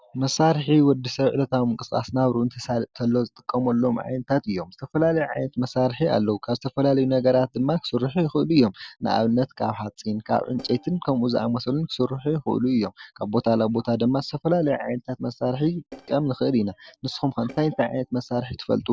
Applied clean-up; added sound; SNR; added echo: neural separator model SepFormer DNS4.